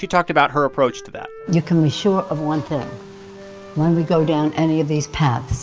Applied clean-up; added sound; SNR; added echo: none; Bowed string instrument + Wind instrument, woodwind instrument; 20 dB; none.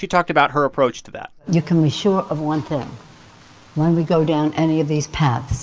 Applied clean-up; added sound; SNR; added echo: none; none; none; none.